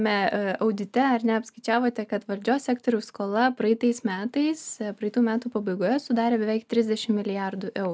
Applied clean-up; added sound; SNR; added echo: none; none; none; none.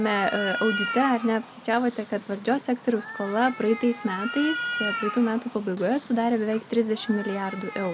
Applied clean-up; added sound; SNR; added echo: none; Cat; 9 dB; none.